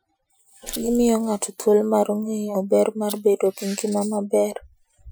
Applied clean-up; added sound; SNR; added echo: classical method Wiener filter.